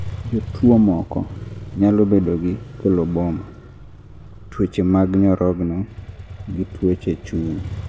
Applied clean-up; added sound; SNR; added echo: none; Motorcycle; 14 dB; none.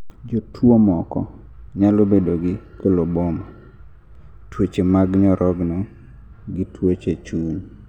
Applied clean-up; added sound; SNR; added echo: none; none; none; none.